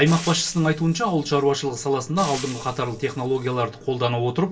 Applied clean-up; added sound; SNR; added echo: none; Frying (food); 17 dB; reverberation time 0.2 s.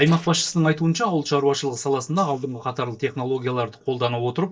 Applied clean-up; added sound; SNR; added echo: neural mask model DeepFilterNet 3.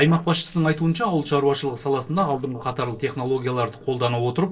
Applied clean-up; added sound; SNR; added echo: neural separator model SepFormer DNS4.